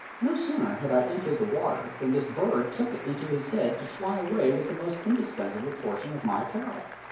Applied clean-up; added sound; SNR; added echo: none; Applause; 14 dB; reverberation time 2.4 s.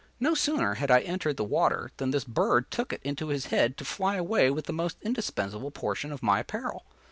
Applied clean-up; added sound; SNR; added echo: none; none; none; none.